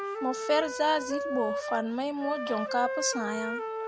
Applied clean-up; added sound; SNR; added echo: none; Wind instrument, woodwind instrument; 4 dB; none.